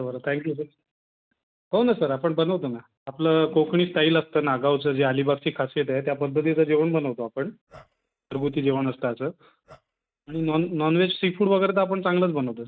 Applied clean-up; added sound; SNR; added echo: neural mask model RNNoise.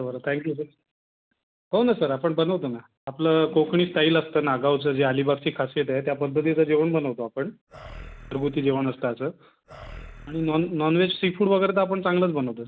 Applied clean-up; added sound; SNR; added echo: none; Animal; 19 dB; none.